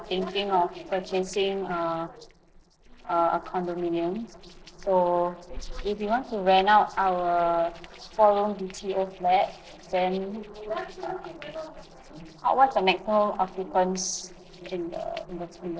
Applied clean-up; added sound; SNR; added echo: neural separator model SepFormer DNS4.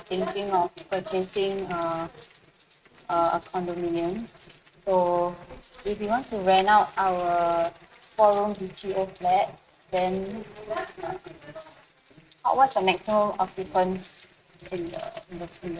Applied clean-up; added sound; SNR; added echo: neural mask model RNNoise.